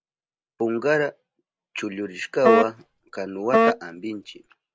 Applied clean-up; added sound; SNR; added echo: none; Wind instrument, woodwind instrument; -4 dB; none.